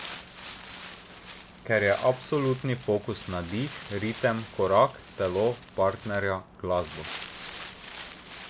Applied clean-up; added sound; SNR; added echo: none; Wind; 12 dB; none.